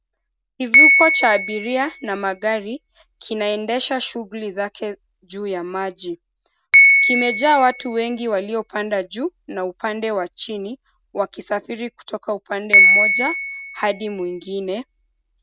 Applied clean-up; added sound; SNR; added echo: none; Piano; -2 dB; none.